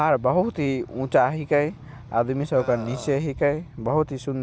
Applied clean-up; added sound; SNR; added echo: none; Burping, eructation; 13 dB; none.